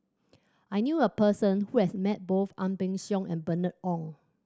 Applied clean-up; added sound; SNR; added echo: none; none; none; none.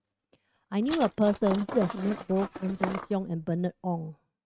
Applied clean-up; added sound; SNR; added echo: neural mask model RNNoise.